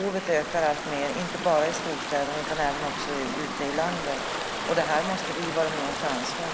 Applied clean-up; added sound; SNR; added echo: none; Stream / Ocean; 3 dB; none.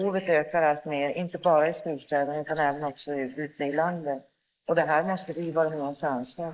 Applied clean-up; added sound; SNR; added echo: neural mask model Resemble Enhance denoiser.